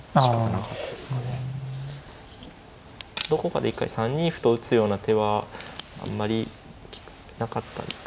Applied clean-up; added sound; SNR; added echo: none; none; none; none.